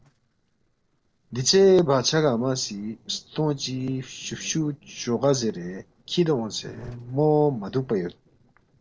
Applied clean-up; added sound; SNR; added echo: neural separator model SepFormer DNS4.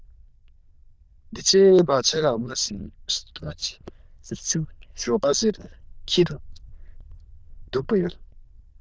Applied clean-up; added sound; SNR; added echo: neural diffusion model UNIVERSE++.